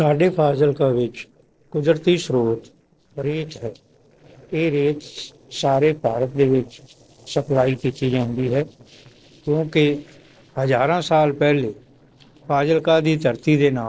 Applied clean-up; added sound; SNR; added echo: neural separator model SepFormer DNS4.